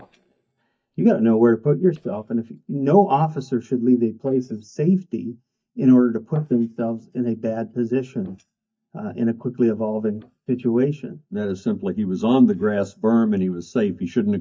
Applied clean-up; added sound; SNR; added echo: neural mask model DeepFilterNet 3.